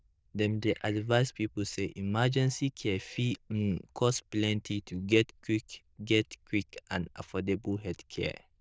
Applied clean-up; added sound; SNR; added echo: neural diffusion model UNIVERSE++.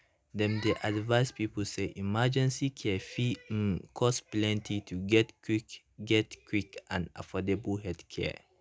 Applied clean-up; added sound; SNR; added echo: none; none; none; none.